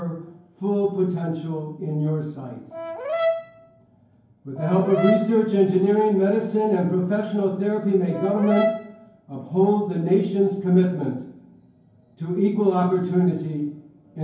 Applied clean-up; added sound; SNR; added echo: none; Brass instrument; 6 dB; reverberation time 0.9 s.